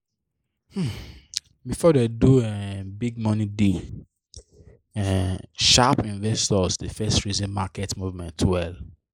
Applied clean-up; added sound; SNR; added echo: neural mask model Resemble Enhance denoiser.